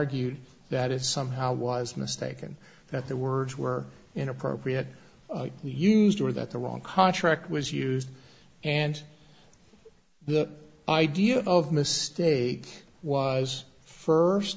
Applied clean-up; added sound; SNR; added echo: none; none; none; none.